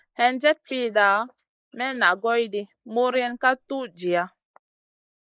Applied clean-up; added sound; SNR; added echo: neural mask model Resemble Enhance denoiser.